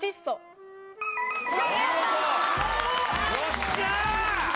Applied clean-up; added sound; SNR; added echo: none; Wind instrument, woodwind instrument; 19 dB; none.